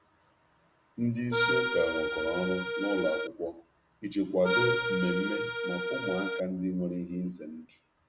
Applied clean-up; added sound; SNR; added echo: none; Accordion; -3 dB; none.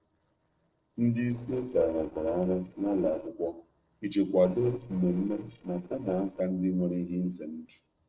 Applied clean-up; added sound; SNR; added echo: neural separator model SepFormer DNS4.